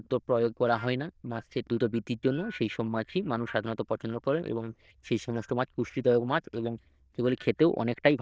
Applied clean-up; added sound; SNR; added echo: neural diffusion model UNIVERSE++.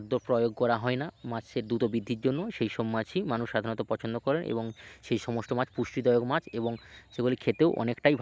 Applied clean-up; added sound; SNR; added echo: none; none; none; none.